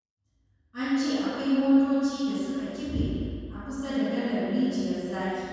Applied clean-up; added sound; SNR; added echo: none; none; none; reverberation time 2.1 s.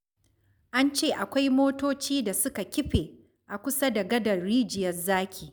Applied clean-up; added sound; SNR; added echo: none; none; none; none.